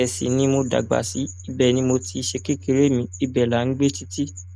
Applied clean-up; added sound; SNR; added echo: none; Domestic sounds, home sounds; 17 dB; none.